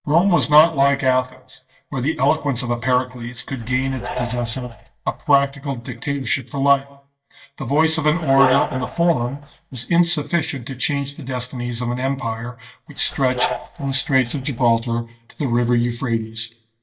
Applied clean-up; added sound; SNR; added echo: neural mask model DeepFilterNet 3.